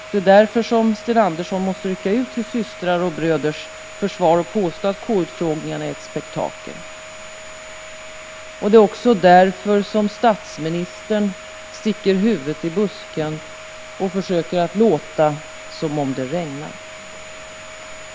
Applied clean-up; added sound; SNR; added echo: none; Domestic sounds, home sounds; 16 dB; none.